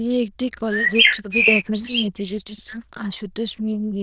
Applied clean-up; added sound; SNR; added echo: neural diffusion model UNIVERSE++.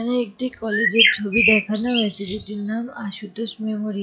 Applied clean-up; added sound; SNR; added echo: classical method log-MMSE.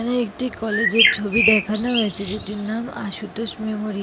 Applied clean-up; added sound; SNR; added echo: none; Bird; -2 dB; none.